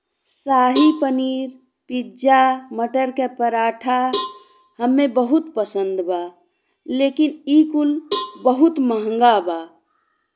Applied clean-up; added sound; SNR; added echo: none; Cowbell; 13 dB; none.